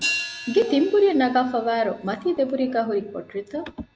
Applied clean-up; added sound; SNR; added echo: none; Hi-hat; 12 dB; none.